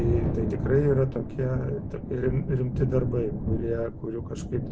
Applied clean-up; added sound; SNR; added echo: none; Thunder; 2 dB; none.